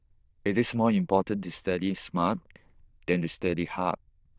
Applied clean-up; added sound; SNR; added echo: neural diffusion model UNIVERSE++.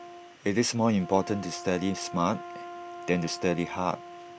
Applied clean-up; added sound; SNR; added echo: none; Brass instrument; 13 dB; none.